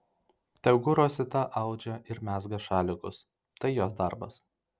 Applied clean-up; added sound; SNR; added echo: none; none; none; none.